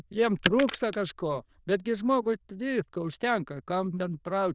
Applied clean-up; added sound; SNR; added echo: neural diffusion model UNIVERSE++.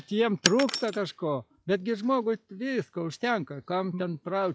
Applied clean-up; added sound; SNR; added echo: classical method log-MMSE.